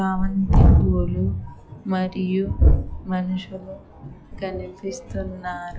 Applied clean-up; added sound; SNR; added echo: classical method log-MMSE.